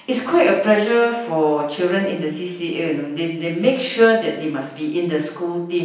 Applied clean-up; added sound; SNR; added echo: none; none; none; reverberation time 0.9 s.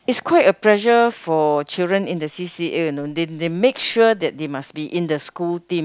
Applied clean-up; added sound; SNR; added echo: none; none; none; none.